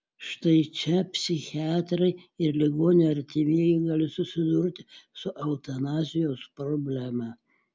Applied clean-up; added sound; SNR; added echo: none; none; none; none.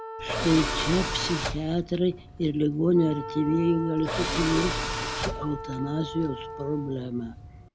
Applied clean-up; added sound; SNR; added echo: none; Tools + Wind instrument, woodwind instrument; 6 dB; none.